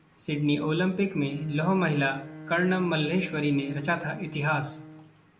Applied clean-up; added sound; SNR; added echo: none; Bowed string instrument; 16 dB; none.